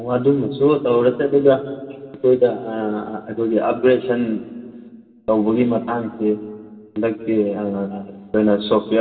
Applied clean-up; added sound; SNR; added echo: none; none; none; reverberation time 1.7 s.